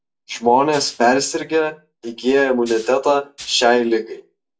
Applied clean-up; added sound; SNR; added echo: none; Rattle (instrument); 19 dB; reverberation time 0.2 s.